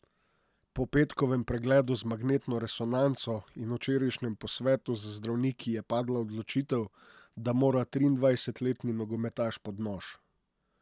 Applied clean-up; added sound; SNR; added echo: none; none; none; none.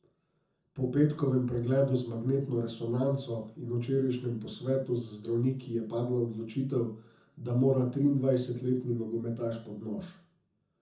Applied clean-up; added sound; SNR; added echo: none; none; none; reverberation time 0.5 s.